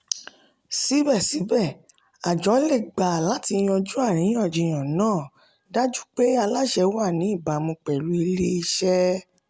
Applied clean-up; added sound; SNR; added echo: none; none; none; none.